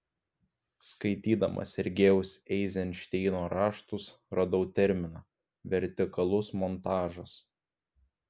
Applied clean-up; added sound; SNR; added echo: none; none; none; none.